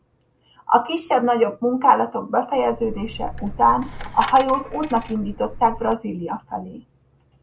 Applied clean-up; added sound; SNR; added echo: none; Coin (dropping); 11 dB; none.